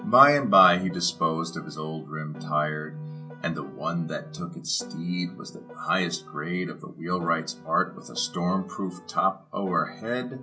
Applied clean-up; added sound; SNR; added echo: none; Piano; 19 dB; reverberation time 0.2 s.